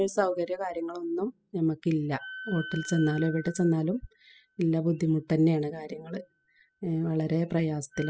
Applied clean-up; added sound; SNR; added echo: classical method spectral subtraction.